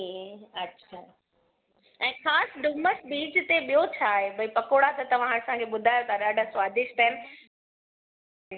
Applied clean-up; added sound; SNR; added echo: none; none; none; none.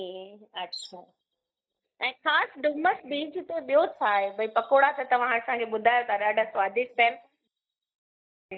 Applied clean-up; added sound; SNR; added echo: neural mask model DeepFilterNet 3.